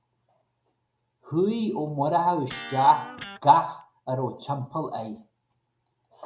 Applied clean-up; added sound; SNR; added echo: none; Electric guitar; 17 dB; none.